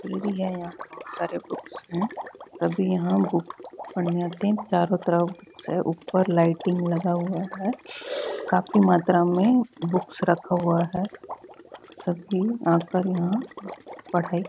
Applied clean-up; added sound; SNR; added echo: none; Water / Liquid; 16 dB; none.